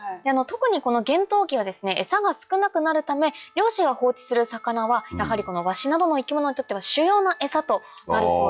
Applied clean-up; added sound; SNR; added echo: classical method log-MMSE.